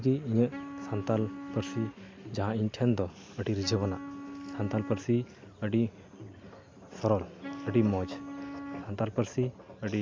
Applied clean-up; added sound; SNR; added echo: none; Wind instrument, woodwind instrument; 12 dB; none.